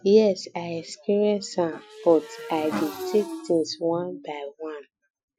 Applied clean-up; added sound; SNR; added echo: classical method Wiener filter.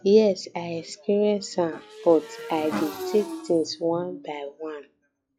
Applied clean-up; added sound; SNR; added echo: classical method log-MMSE.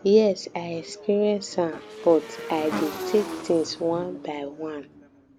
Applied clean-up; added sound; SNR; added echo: none; Motorcycle / Engine; 12 dB; none.